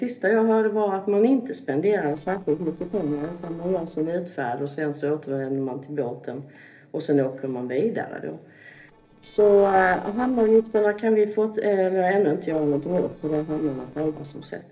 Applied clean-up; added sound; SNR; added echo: neural separator model SepFormer DNS4.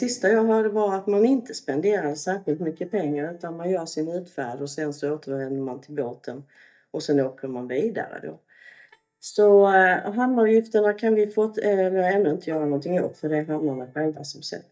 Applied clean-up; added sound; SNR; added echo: neural mask model DeepFilterNet 3.